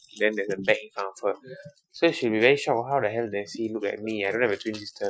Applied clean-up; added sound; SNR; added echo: classical method Wiener filter.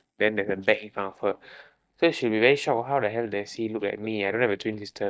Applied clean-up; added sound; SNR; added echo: neural mask model DeepFilterNet 3.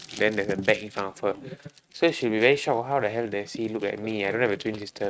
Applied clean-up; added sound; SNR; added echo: neural mask model RNNoise.